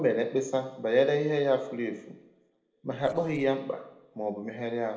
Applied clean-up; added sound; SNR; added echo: neural separator model SepFormer DNS4.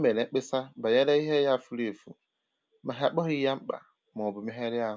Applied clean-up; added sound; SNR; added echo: none; none; none; none.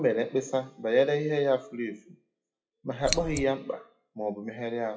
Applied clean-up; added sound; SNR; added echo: classical method WPE with log-MMSE.